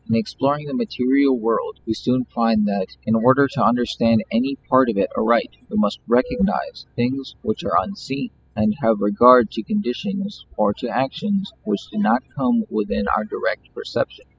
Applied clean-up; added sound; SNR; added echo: classical method spectral subtraction.